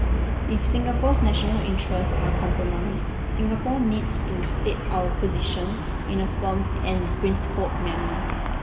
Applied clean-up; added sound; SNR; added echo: none; Traffic noise, roadway noise; -4 dB; reverberation time 2.1 s.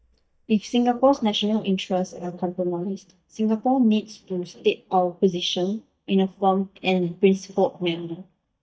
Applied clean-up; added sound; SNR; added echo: neural mask model DeepFilterNet 3.